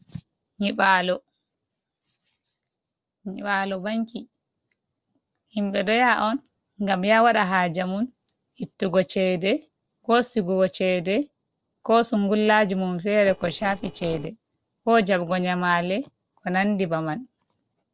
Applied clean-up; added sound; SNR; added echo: neural separator model SepFormer DNS4.